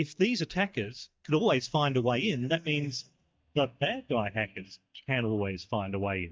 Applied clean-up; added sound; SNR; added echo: neural mask model DeepFilterNet 3.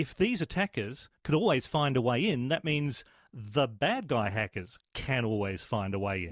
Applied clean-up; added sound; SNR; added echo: none; none; none; none.